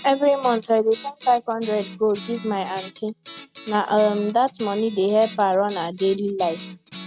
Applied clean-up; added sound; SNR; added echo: none; Guitar; 17 dB; none.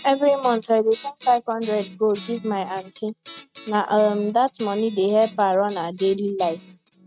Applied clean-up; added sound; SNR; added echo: neural mask model RNNoise.